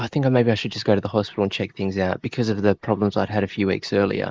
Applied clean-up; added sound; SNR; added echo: neural mask model Resemble Enhance denoiser.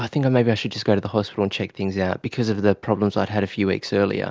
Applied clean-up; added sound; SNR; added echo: none; none; none; none.